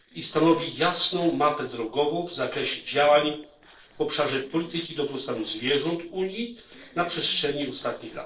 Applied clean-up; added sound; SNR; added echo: neural separator model SepFormer DNS4.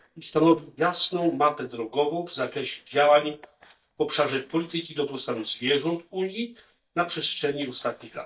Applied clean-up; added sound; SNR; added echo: neural mask model DeepFilterNet 3.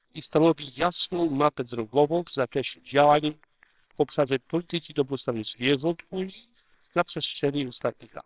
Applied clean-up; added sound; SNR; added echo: neural separator model SepFormer WHAMR!.